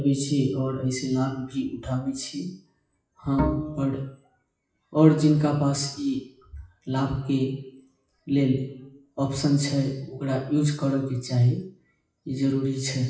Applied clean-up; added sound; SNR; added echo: classical method WPE with log-MMSE.